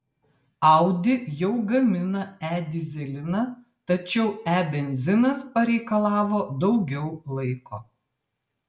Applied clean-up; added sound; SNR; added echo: none; none; none; none.